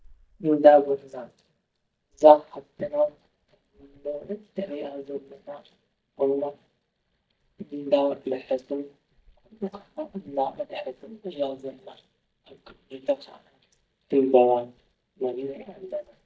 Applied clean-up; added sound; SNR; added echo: neural mask model DeepFilterNet 3.